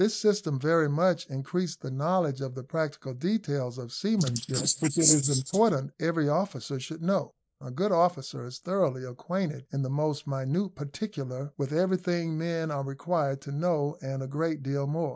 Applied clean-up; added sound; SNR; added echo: neural mask model Resemble Enhance denoiser.